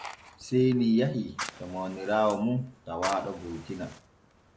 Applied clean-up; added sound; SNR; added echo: none; Fire; 15 dB; none.